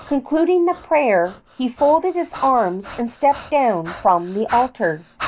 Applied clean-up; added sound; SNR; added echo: none; Breathing; 18 dB; none.